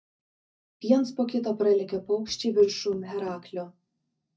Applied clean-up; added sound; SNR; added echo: neural mask model DeepFilterNet 3.